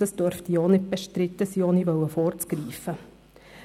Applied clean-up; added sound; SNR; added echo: none; none; none; none.